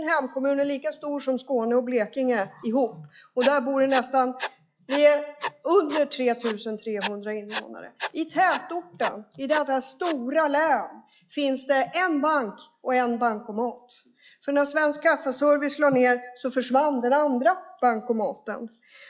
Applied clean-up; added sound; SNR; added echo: classical method log-MMSE.